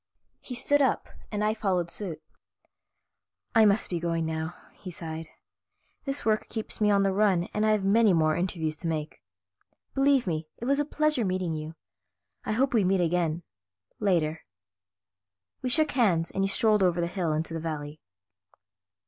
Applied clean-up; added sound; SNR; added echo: none; none; none; none.